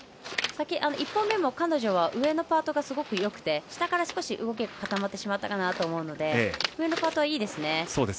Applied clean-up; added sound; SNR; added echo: none; none; none; none.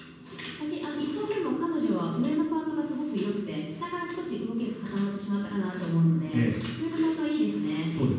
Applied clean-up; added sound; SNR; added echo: none; none; none; reverberation time 1.2 s.